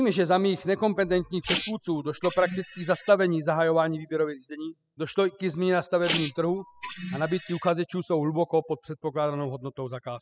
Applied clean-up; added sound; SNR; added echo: classical method spectral subtraction.